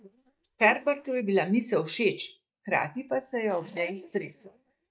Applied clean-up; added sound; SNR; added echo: neural mask model DeepFilterNet 3.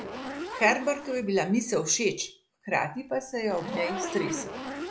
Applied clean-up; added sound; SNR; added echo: none; Zipper (clothing); 9 dB; none.